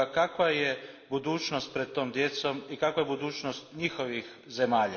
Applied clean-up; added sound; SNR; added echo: none; none; none; reverberation time 1.1 s.